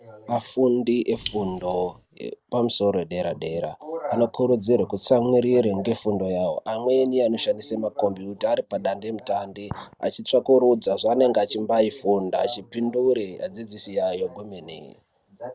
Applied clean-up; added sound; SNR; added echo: none; Raindrop; 14 dB; none.